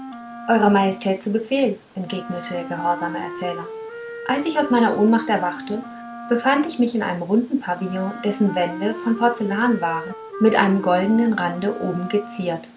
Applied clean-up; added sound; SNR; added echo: none; Wind instrument, woodwind instrument; 12 dB; none.